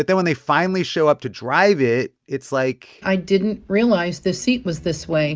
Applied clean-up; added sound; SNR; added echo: none; none; none; none.